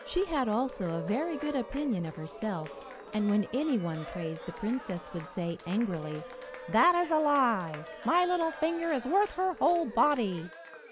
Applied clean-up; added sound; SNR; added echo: none; Cheering; 14 dB; none.